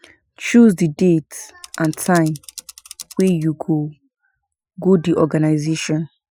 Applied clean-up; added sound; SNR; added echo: classical method Wiener filter.